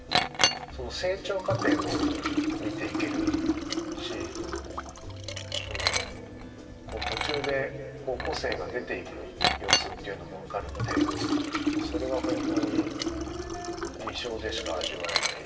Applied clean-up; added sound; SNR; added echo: none; Liquid; -4 dB; reverberation time 2.5 s.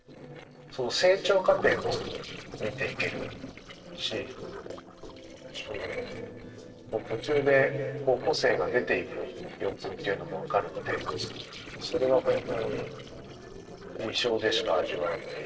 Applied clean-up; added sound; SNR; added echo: neural separator model SepFormer DNS4.